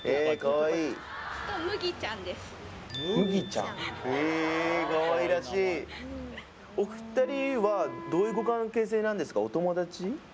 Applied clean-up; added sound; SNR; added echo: none; Wind instrument, woodwind instrument; 14 dB; none.